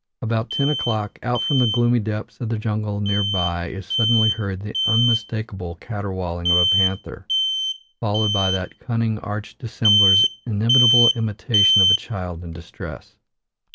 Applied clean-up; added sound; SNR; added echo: none; Alarm; 0 dB; none.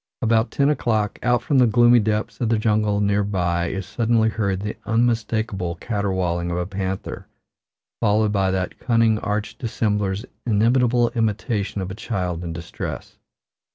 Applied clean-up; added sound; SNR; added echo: none; none; none; none.